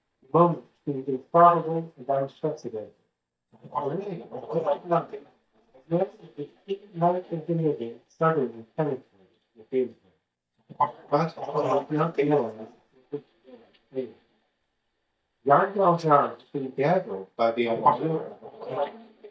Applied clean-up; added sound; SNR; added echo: neural mask model DeepFilterNet 3.